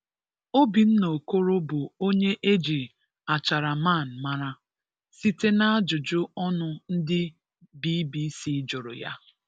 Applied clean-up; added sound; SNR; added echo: none; none; none; none.